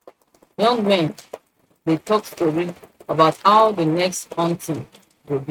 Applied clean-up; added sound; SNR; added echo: neural mask model RNNoise.